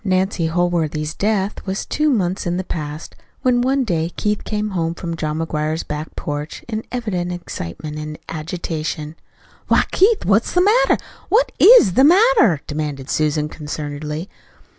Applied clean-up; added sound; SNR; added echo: none; none; none; none.